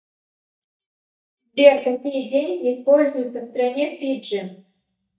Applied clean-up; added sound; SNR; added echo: neural mask model DeepFilterNet 3.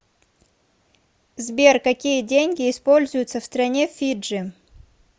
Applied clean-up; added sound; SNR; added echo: none; none; none; none.